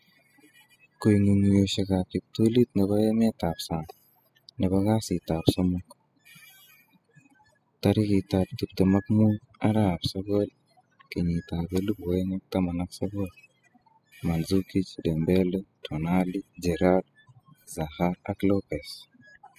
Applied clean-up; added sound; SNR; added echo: classical method spectral subtraction.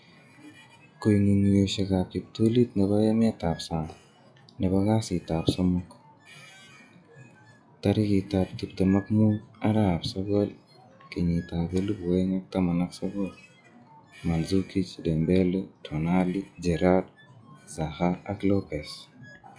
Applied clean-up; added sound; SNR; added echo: classical method log-MMSE.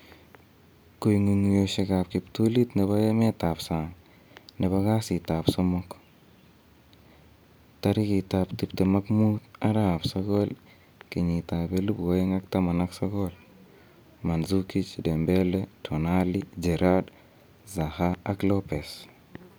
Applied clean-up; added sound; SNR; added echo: none; none; none; none.